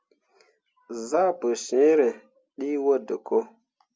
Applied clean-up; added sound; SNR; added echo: none; none; none; none.